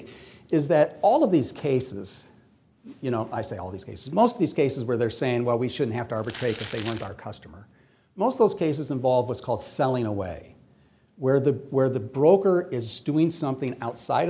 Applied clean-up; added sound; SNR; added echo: none; Crumpling, crinkling; 12 dB; none.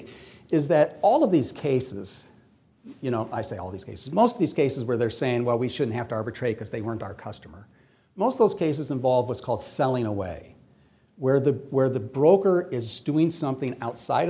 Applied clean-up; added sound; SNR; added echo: none; none; none; none.